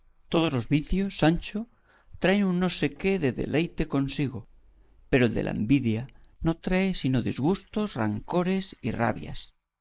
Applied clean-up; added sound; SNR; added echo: neural mask model Resemble Enhance denoiser.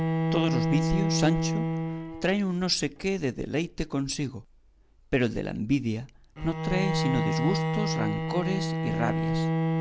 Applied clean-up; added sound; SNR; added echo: none; Bowed string instrument; 0 dB; none.